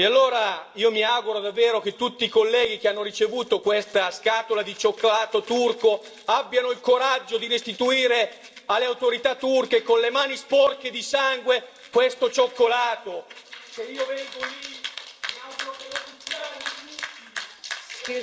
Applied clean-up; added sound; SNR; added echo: none; none; none; reverberation time 2.1 s.